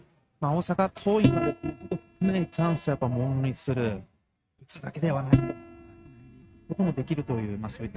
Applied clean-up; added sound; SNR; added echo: neural mask model RNNoise.